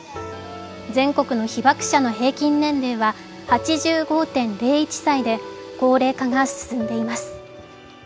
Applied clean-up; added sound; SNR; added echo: none; none; none; none.